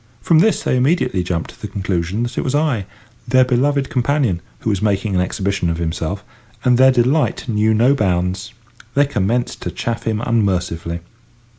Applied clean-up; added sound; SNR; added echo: none; none; none; none.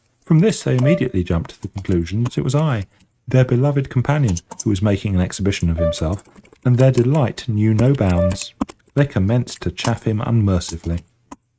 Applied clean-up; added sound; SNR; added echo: neural mask model RNNoise.